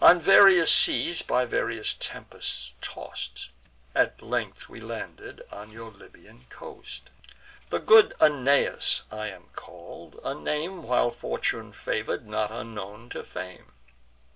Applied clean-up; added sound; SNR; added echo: none; none; none; none.